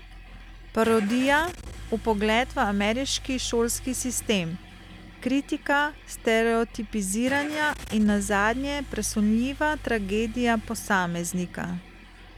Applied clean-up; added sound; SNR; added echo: none; Engine starting / Car; 14 dB; none.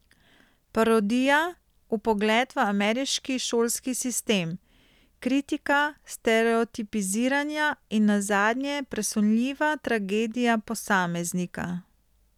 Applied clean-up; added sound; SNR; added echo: none; none; none; none.